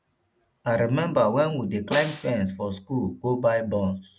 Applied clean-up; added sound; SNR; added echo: none; Snare drum; 12 dB; none.